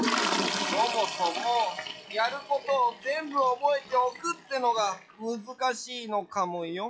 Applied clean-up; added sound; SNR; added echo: classical method log-MMSE.